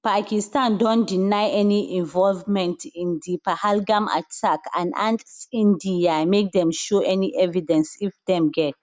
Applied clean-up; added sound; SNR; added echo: none; none; none; none.